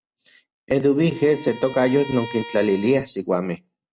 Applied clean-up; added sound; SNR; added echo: none; Bowed string instrument; 17 dB; none.